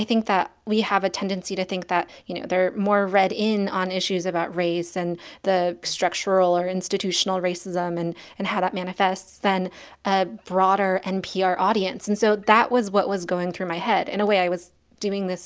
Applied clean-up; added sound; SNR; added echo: none; none; none; none.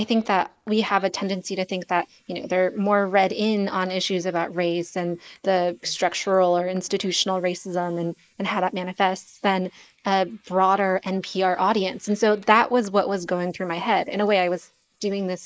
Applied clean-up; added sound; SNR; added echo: neural mask model Resemble Enhance denoiser.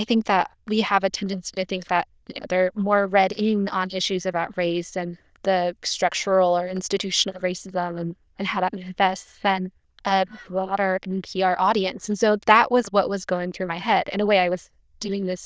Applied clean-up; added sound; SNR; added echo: neural diffusion model UNIVERSE++.